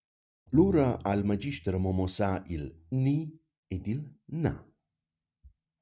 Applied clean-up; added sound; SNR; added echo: neural mask model RNNoise.